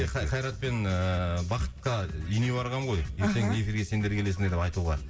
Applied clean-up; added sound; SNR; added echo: none; none; none; reverberation time 1.0 s.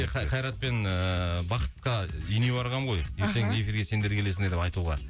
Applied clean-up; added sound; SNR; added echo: none; none; none; none.